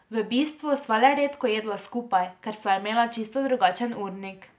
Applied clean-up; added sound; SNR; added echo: none; none; none; none.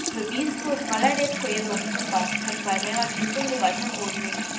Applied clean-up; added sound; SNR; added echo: none; Sink (filling or washing) / Water tap, faucet; 1 dB; reverberation time 0.5 s.